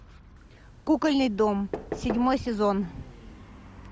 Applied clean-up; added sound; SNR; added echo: none; Knock / Wood; 14 dB; none.